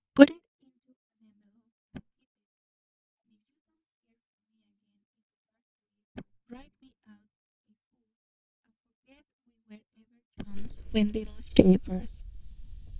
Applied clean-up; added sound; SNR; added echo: neural mask model DeepFilterNet 3.